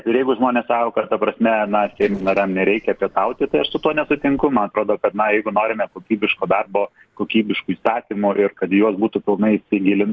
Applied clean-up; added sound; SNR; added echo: neural separator model SepFormer DNS4.